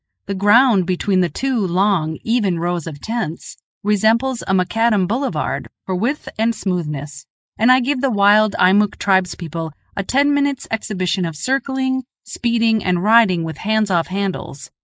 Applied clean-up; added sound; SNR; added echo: neural mask model Resemble Enhance denoiser.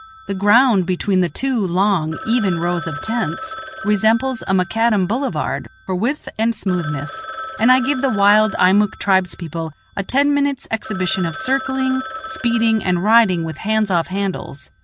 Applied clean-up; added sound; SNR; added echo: none; Telephone; 14 dB; none.